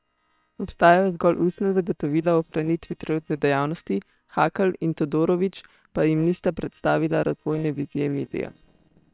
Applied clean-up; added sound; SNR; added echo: neural separator model SepFormer WHAM!.